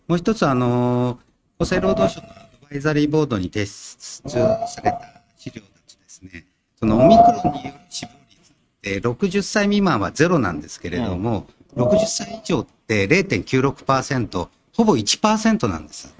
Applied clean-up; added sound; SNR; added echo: neural mask model RNNoise.